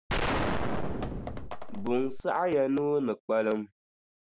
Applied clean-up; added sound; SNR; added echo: none; Gunshot, gunfire; 1 dB; none.